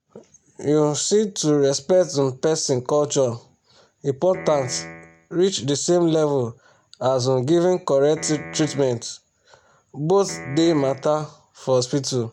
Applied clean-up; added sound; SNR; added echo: none; Piano; 15 dB; none.